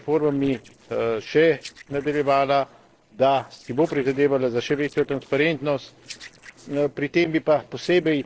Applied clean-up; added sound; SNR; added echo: neural separator model SepFormer DNS4.